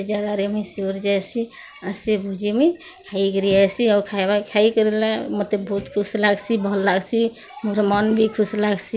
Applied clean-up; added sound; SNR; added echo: none; none; none; none.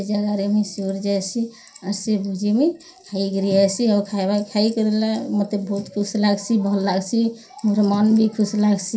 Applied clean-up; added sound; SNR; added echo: none; none; none; reverberation time 0.3 s.